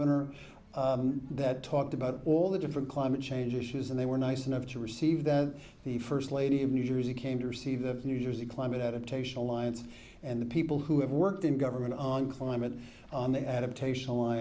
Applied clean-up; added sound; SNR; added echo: none; none; none; none.